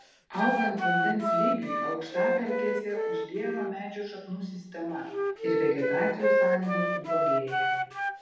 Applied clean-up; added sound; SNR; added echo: none; Wind instrument, woodwind instrument; -4 dB; reverberation time 0.8 s.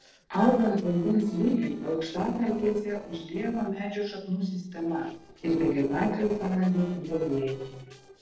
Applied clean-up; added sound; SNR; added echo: neural separator model SepFormer DNS4.